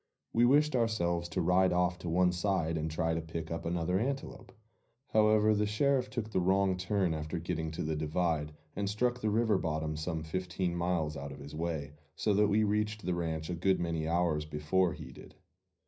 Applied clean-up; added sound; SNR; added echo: none; none; none; reverberation time 0.4 s.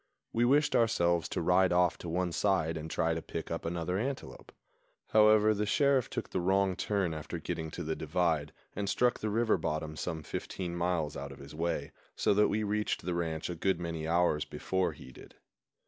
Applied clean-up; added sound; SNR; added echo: none; none; none; none.